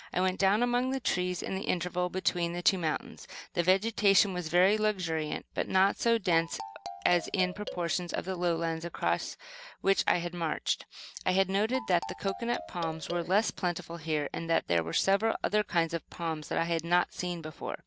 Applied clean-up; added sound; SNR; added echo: none; Marimba, xylophone; 12 dB; none.